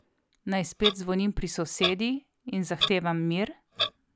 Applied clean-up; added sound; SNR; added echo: none; Clock; 5 dB; none.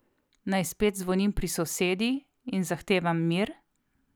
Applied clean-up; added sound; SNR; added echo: none; none; none; none.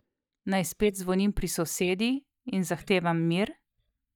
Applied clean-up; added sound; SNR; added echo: neural mask model DeepFilterNet 3.